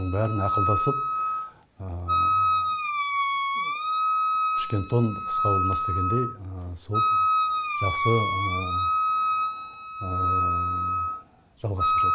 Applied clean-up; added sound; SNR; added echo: none; Wind instrument, woodwind instrument; -5 dB; none.